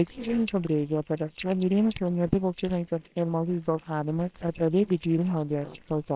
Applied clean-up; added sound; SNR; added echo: neural separator model SepFormer WHAMR!.